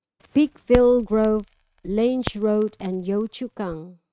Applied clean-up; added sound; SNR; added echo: neural mask model RNNoise.